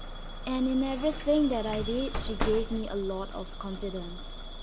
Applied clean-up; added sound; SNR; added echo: none; Bus / Alarm; 4 dB; none.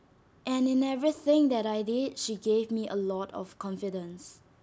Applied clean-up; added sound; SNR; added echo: none; none; none; none.